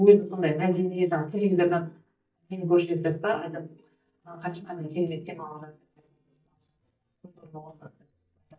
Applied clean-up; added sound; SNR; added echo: neural mask model DeepFilterNet 3.